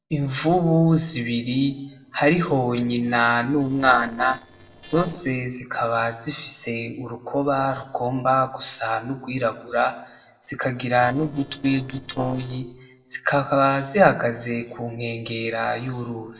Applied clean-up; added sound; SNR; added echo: neural separator model SepFormer DNS4.